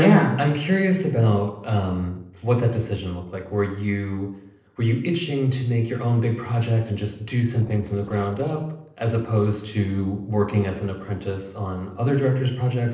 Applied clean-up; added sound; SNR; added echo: neural separator model SepFormer DNS4.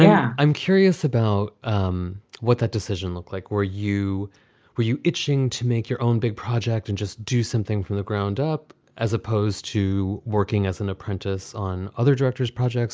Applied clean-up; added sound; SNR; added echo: none; none; none; none.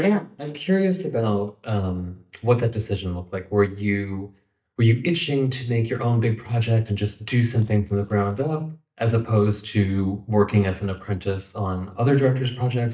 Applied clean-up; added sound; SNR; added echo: neural mask model DeepFilterNet 3.